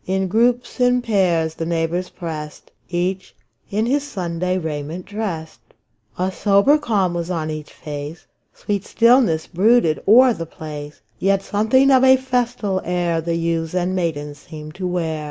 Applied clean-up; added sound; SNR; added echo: none; none; none; none.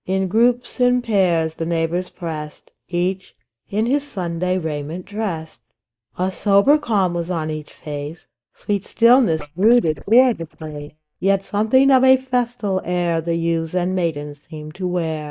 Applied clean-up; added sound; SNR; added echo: neural mask model DeepFilterNet 3.